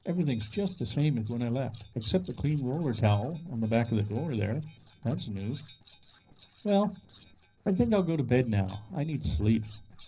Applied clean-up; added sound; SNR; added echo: neural separator model SepFormer DNS4.